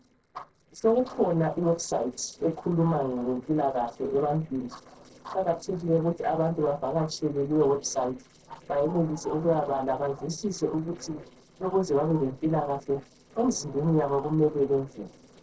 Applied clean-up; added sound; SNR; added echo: neural separator model SepFormer DNS4.